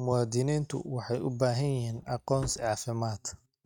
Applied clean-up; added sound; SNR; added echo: neural mask model RNNoise.